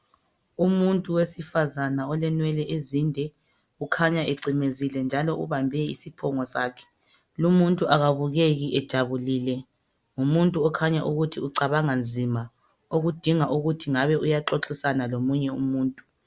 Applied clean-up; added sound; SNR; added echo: none; none; none; none.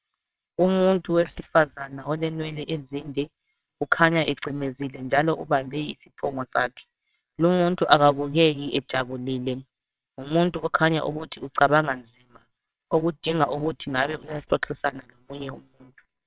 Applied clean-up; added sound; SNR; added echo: neural separator model SepFormer WHAMR!.